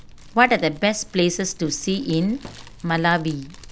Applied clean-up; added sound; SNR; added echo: none; Fire + Thump, thud; 19 dB; none.